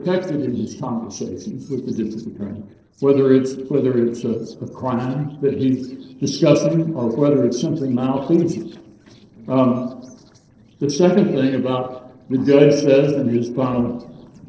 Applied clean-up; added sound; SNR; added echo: neural separator model SepFormer DNS4.